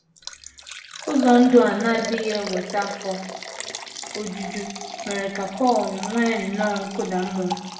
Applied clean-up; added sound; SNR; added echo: none; Liquid; 11 dB; reverberation time 0.8 s.